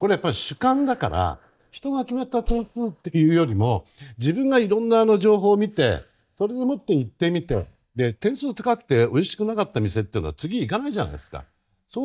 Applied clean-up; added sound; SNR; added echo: neural mask model DeepFilterNet 3.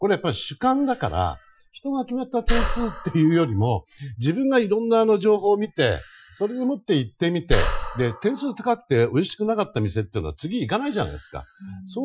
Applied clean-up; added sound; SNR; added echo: classical method Wiener filter.